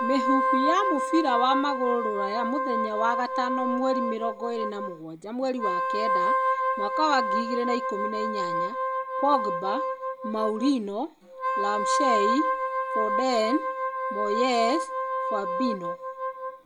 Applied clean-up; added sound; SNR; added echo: none; Wind instrument, woodwind instrument; -1 dB; none.